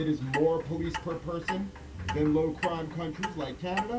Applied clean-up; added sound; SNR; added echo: none; Clock; 7 dB; reverberation time 0.2 s.